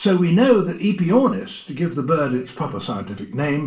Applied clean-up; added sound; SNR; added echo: none; none; none; reverberation time 0.3 s.